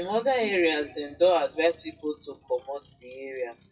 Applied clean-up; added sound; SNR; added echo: classical method WPE with log-MMSE.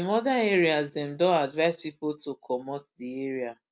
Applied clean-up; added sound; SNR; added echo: none; none; none; none.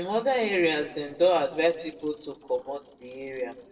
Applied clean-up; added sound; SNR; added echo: neural separator model SepFormer DNS4.